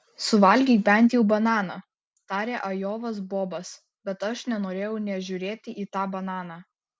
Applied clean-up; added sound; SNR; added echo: none; none; none; none.